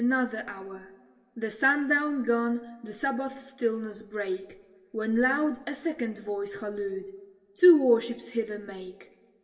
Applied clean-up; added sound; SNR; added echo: none; none; none; reverberation time 1.5 s.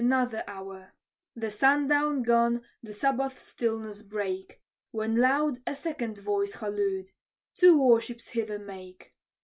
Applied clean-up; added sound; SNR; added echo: none; none; none; none.